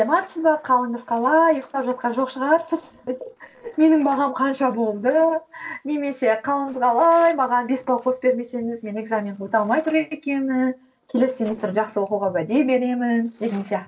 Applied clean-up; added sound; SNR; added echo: neural separator model SepFormer DNS4.